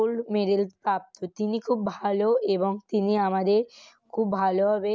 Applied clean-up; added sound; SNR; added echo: none; none; none; none.